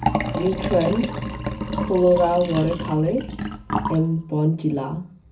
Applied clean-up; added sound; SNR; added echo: none; Liquid; 5 dB; reverberation time 0.4 s.